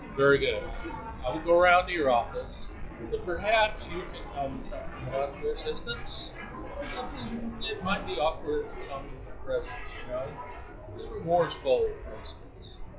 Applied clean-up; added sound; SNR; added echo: classical method log-MMSE.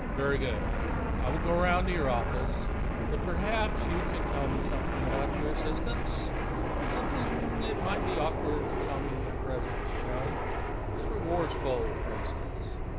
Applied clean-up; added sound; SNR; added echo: none; Fixed-wing aircraft, airplane; -5 dB; none.